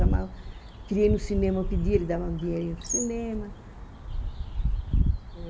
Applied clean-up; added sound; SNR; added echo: none; Bird; -1 dB; reverberation time 2.1 s.